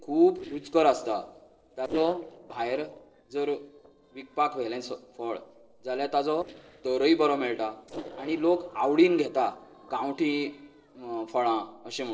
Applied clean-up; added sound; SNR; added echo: neural separator model SepFormer DNS4.